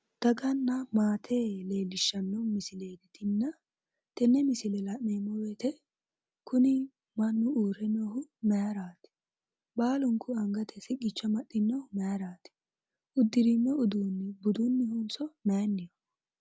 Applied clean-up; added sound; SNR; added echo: none; none; none; none.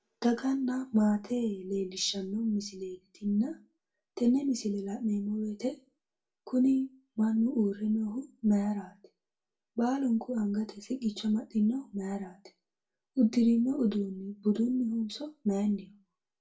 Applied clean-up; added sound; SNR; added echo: none; none; none; reverberation time 0.2 s.